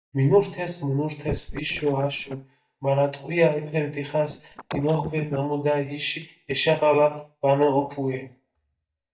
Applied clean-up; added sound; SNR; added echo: neural mask model DeepFilterNet 3.